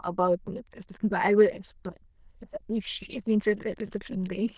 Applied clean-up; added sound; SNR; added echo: neural diffusion model UNIVERSE++.